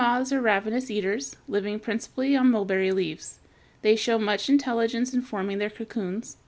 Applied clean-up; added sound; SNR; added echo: none; none; none; none.